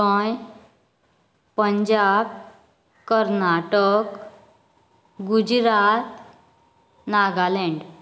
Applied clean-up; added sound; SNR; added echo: none; none; none; none.